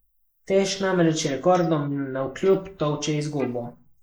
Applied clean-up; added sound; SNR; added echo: neural mask model Resemble Enhance denoiser.